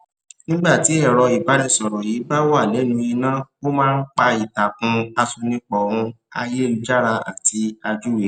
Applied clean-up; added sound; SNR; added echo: none; none; none; none.